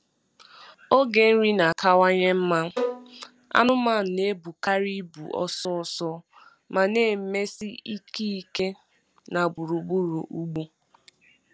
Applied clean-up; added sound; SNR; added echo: none; Bowed string instrument; 9 dB; none.